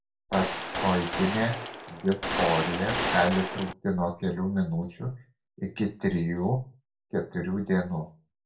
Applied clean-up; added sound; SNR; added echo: none; Gunshot, gunfire; 2 dB; reverberation time 0.3 s.